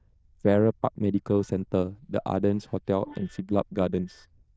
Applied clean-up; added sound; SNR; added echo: neural diffusion model UNIVERSE++.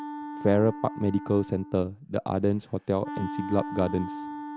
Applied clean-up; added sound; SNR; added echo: none; Wind instrument, woodwind instrument; 10 dB; none.